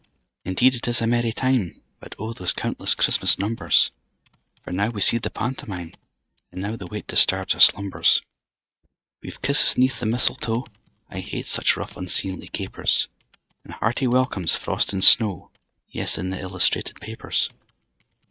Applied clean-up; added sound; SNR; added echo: neural mask model RNNoise.